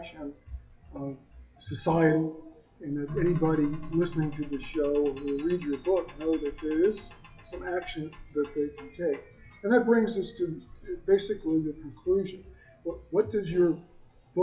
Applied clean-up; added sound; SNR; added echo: classical method WPE with log-MMSE.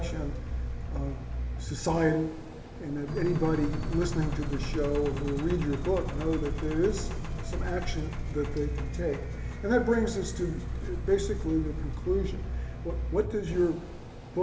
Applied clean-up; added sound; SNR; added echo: none; Engine; 3 dB; reverberation time 1.5 s.